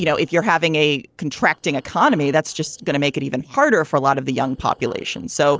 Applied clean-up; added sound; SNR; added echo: neural separator model SepFormer DNS4.